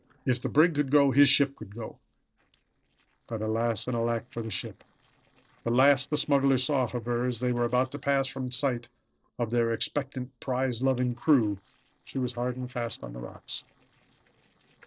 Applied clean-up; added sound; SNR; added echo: neural separator model SepFormer DNS4.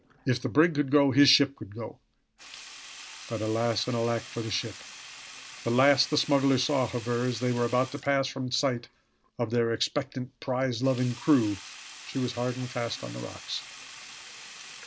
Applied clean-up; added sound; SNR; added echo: none; Sink (filling or washing); 17 dB; none.